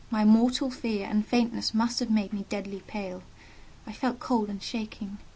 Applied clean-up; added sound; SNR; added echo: none; none; none; none.